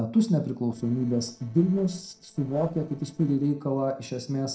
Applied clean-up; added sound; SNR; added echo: neural separator model SepFormer DNS4.